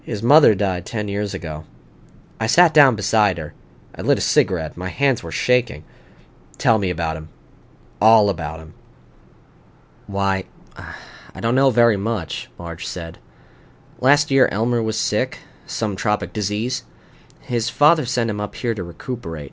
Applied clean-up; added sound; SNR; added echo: none; none; none; none.